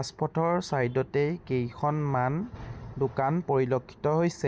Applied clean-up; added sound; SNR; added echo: none; none; none; none.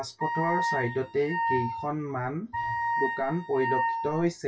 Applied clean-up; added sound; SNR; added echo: classical method WPE with log-MMSE.